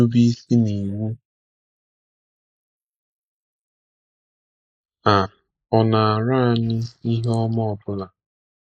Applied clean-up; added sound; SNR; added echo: neural mask model Resemble Enhance denoiser.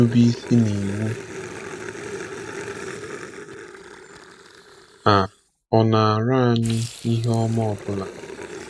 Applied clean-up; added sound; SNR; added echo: none; Growling; 13 dB; none.